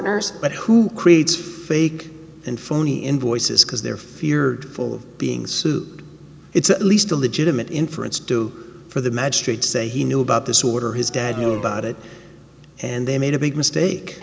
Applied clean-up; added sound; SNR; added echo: none; Race car, auto racing; 12 dB; none.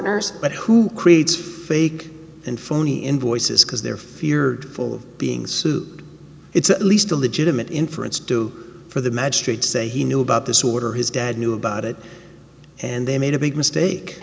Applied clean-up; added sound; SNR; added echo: none; none; none; none.